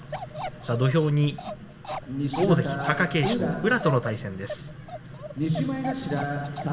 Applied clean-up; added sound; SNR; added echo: none; Bark; 12 dB; reverberation time 0.4 s.